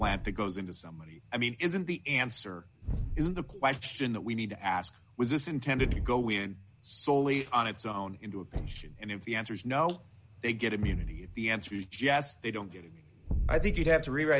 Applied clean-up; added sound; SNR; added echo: none; Thump, thud; 7 dB; none.